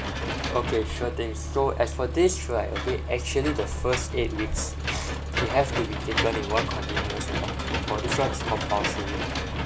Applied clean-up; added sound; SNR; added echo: none; Engine / Mechanisms; 1 dB; none.